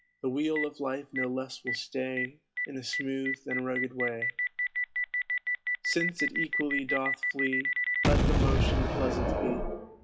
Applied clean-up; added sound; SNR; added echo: classical method log-MMSE.